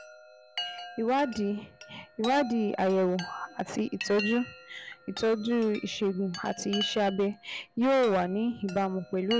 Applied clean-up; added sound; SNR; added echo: none; Chime; 13 dB; none.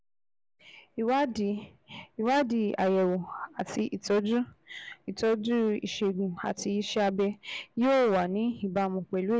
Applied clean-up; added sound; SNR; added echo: none; none; none; none.